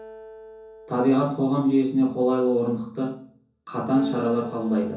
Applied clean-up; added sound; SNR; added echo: none; Acoustic guitar; 19 dB; reverberation time 0.6 s.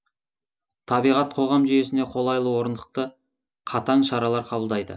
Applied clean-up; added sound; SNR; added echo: none; none; none; none.